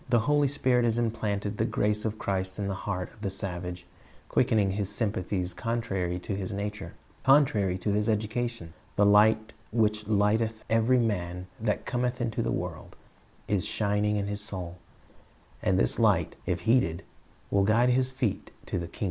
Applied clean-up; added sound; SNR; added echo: none; none; none; none.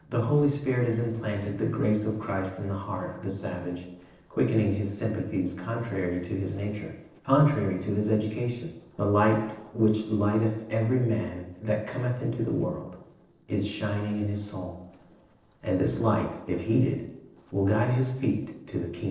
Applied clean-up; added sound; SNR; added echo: neural separator model SepFormer DNS4.